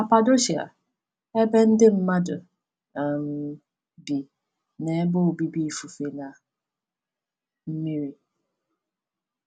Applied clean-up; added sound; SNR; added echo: none; none; none; none.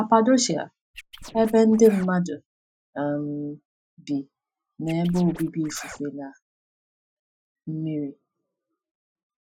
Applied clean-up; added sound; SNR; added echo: classical method Wiener filter.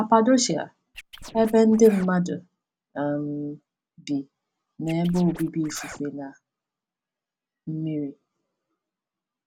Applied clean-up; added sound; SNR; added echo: none; Scratching (performance technique); 17 dB; none.